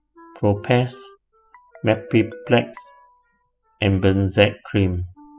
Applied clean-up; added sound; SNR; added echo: classical method spectral subtraction.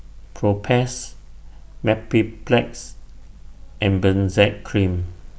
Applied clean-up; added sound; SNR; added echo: none; none; none; none.